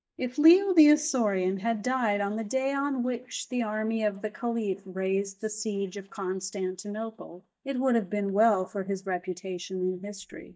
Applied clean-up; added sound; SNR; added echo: neural mask model DeepFilterNet 3.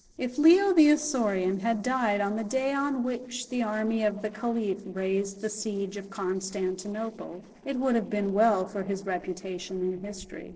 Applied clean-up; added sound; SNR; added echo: neural separator model SepFormer DNS4.